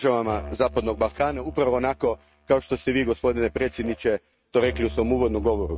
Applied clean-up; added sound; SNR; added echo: neural mask model RNNoise.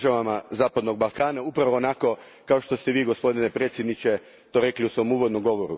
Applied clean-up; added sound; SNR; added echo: none; none; none; none.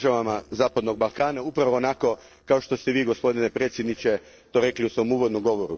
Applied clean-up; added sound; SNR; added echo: neural separator model SepFormer DNS4.